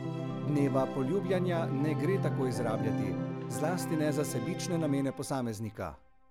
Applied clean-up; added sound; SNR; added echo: none; Organ; 3 dB; none.